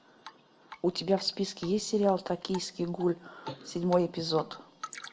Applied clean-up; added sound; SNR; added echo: none; Drip; 19 dB; reverberation time 0.4 s.